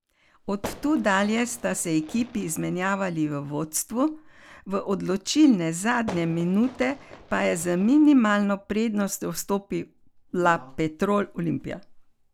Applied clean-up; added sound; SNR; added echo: none; Fireworks; 17 dB; none.